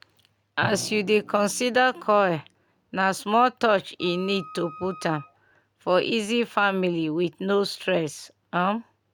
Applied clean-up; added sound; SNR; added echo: none; Drum + Wind instrument, woodwind instrument; 20 dB; none.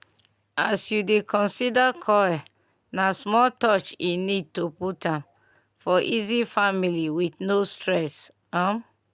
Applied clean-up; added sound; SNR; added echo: none; none; none; none.